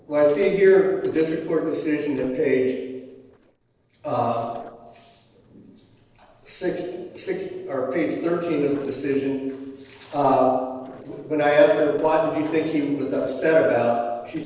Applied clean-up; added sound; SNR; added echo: neural separator model SepFormer DNS4.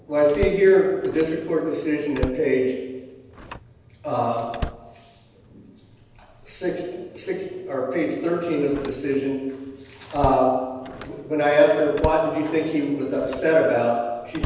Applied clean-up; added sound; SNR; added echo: none; Slam; 14 dB; reverberation time 1.1 s.